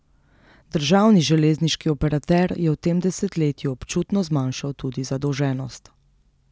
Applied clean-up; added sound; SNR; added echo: none; none; none; none.